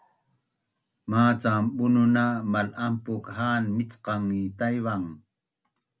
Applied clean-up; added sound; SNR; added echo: none; none; none; none.